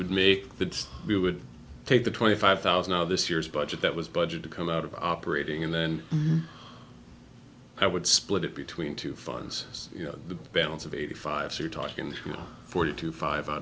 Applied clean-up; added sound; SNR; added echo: none; none; none; none.